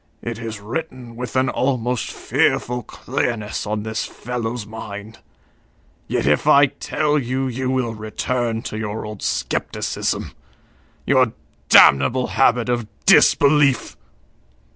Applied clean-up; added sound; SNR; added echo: none; none; none; none.